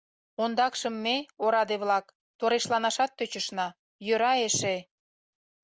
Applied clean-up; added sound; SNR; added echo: none; none; none; none.